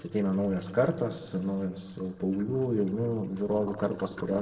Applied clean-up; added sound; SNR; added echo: neural separator model SepFormer DNS4.